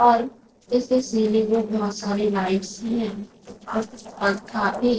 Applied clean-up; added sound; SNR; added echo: neural separator model SepFormer DNS4.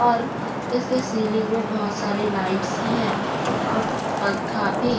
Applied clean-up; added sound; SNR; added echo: none; Traffic noise, roadway noise; 0 dB; reverberation time 0.3 s.